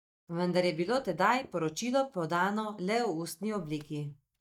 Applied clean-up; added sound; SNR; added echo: neural mask model DeepFilterNet 3.